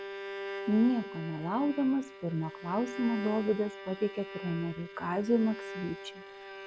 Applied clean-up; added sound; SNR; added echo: none; Bowed string instrument; 11 dB; none.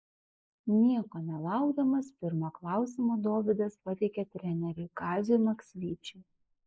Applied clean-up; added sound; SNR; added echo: neural mask model Resemble Enhance denoiser.